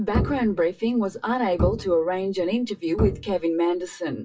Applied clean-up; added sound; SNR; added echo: classical method WPE with log-MMSE.